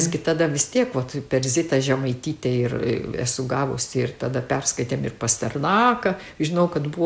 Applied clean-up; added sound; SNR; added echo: none; none; none; none.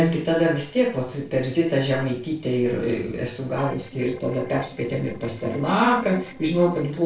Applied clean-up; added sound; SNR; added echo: neural separator model SepFormer DNS4.